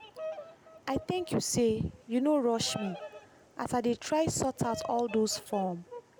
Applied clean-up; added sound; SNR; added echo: none; Bird vocalization, bird call, bird song; 15 dB; none.